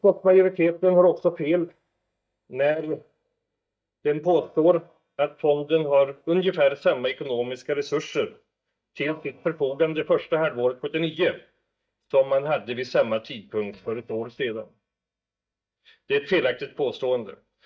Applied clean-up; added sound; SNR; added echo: neural mask model DeepFilterNet 3.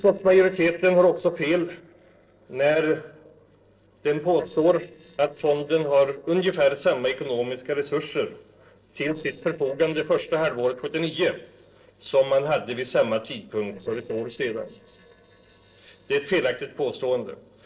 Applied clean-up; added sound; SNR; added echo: neural separator model SepFormer DNS4.